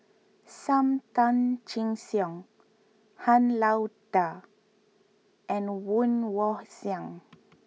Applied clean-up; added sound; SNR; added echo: none; none; none; none.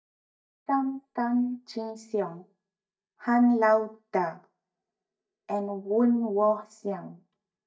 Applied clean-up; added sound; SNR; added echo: neural mask model DeepFilterNet 3.